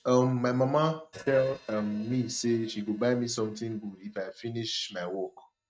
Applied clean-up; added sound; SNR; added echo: neural mask model RNNoise.